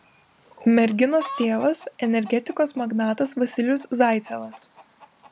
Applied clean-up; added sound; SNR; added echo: none; Chicken, rooster; 20 dB; none.